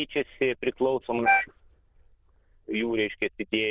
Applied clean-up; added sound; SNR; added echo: neural diffusion model UNIVERSE++.